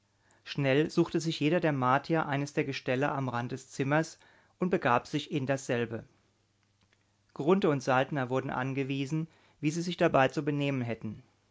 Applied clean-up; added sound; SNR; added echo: none; none; none; none.